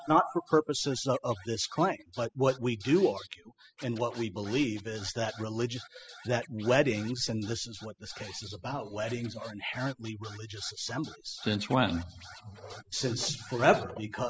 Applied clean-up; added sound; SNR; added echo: classical method spectral subtraction.